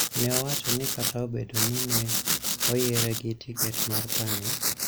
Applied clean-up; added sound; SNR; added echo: neural mask model Resemble Enhance denoiser.